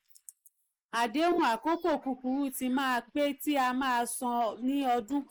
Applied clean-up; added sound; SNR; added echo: neural mask model Resemble Enhance denoiser.